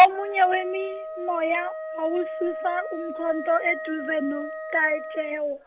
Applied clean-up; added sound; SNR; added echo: none; Wind instrument, woodwind instrument; 10 dB; none.